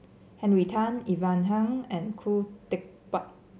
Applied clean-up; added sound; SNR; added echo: none; none; none; none.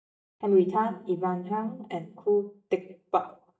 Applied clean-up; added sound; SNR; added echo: neural mask model DeepFilterNet 3.